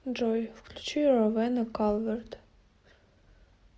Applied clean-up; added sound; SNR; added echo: none; none; none; none.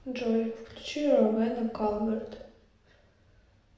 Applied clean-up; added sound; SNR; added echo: none; none; none; reverberation time 0.8 s.